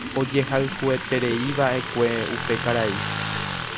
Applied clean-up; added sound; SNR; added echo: none; Sink (filling or washing) / Liquid + Tools; 3 dB; none.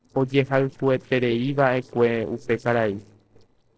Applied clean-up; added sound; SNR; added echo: neural separator model SepFormer DNS4.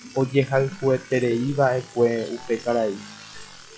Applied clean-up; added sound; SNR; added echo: classical method log-MMSE.